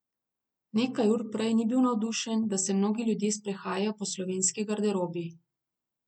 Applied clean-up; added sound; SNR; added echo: none; none; none; none.